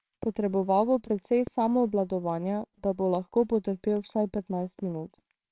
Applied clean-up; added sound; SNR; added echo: neural separator model SepFormer WHAMR!.